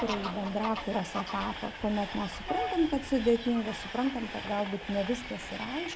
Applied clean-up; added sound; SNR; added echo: none; Bird vocalization, bird call, bird song / Fowl + Train; 8 dB; none.